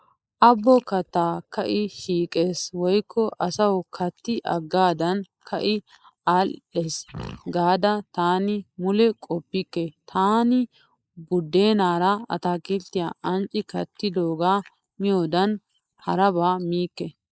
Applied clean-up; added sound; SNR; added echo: neural mask model Resemble Enhance denoiser.